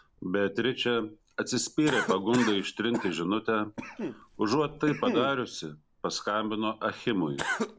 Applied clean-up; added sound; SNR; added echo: none; Cough; 8 dB; none.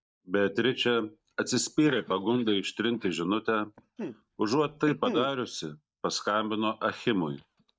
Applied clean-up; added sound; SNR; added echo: neural mask model DeepFilterNet 3.